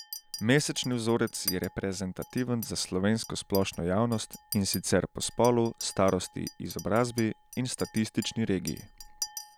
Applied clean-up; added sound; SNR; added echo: none; Chink, clink; 15 dB; none.